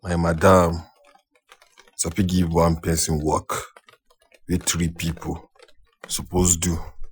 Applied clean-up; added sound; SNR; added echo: classical method Wiener filter.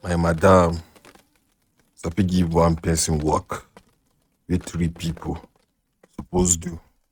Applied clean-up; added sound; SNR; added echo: neural mask model RNNoise.